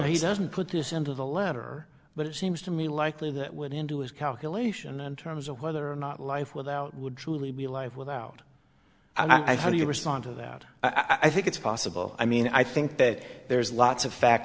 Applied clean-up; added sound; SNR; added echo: none; none; none; none.